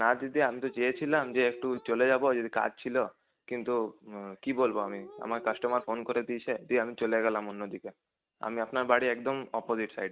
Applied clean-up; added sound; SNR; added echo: neural mask model RNNoise.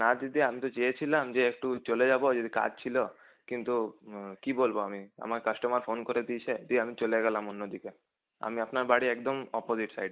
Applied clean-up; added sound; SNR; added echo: neural mask model Resemble Enhance denoiser.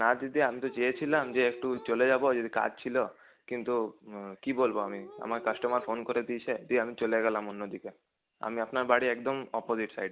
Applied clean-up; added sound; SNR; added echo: none; Dog; 17 dB; none.